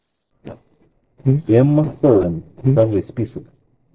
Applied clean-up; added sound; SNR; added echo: neural separator model SepFormer DNS4.